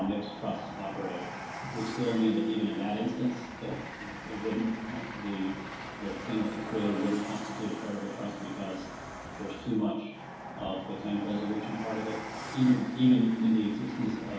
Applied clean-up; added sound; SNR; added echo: none; Train; 10 dB; reverberation time 2.2 s.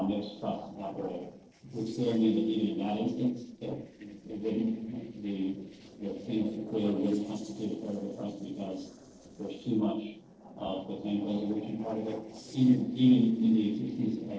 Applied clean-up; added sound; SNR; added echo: neural separator model SepFormer DNS4.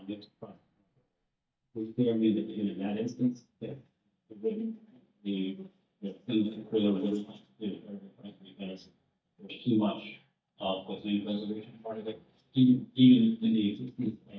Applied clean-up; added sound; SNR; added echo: neural mask model DeepFilterNet 3.